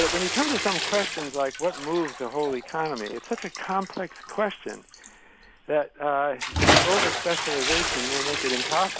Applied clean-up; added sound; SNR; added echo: none; Bathtub (filling or washing) / Splash, splatter; 0 dB; none.